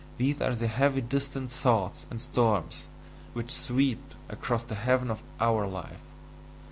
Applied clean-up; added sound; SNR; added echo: none; none; none; none.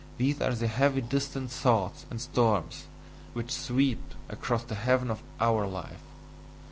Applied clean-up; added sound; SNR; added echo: none; Breathing; 18 dB; none.